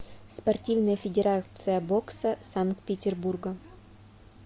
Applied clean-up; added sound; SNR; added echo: none; none; none; none.